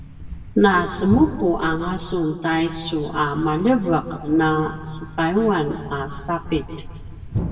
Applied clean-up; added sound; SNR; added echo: none; Thump, thud; 11 dB; reverberation time 1.7 s.